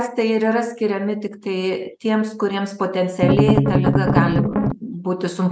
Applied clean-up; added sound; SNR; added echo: none; Strum; -5 dB; none.